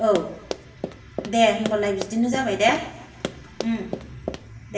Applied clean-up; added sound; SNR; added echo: none; Run; 10 dB; reverberation time 1.0 s.